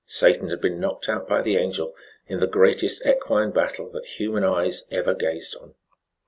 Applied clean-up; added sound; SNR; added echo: none; none; none; none.